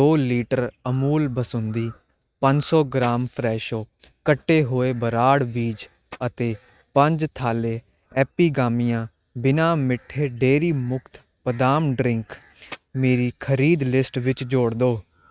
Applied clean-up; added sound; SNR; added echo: neural mask model RNNoise.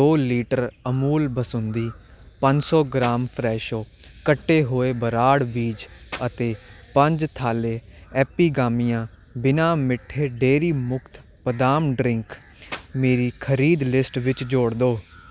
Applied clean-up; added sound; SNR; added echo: none; Clapping; 15 dB; none.